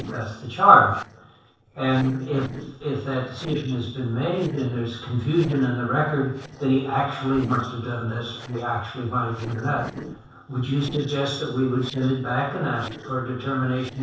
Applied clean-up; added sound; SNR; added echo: neural separator model SepFormer DNS4.